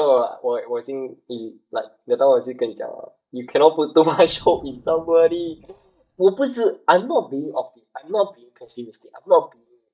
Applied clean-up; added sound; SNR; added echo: neural mask model DeepFilterNet 3.